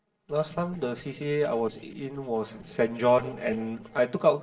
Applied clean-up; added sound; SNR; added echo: neural separator model SepFormer DNS4.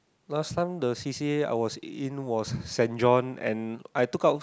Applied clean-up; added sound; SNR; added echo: none; none; none; none.